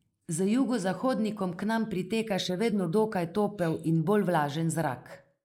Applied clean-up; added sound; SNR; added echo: neural mask model Resemble Enhance denoiser.